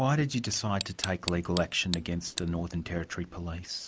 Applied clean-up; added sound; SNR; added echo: neural mask model Resemble Enhance denoiser.